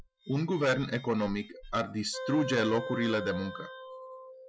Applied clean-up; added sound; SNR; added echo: classical method Wiener filter.